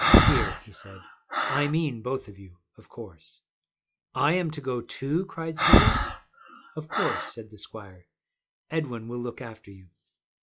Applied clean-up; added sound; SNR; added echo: classical method log-MMSE.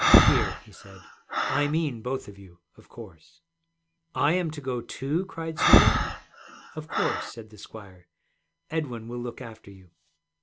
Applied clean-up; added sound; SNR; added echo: none; Breathing; -4 dB; none.